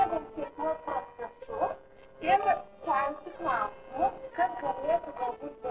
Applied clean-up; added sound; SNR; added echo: neural separator model SepFormer DNS4.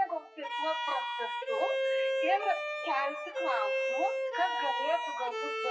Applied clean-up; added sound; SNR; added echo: classical method WPE with log-MMSE.